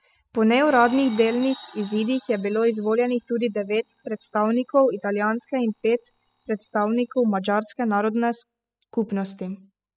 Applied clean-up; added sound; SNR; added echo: classical method spectral subtraction.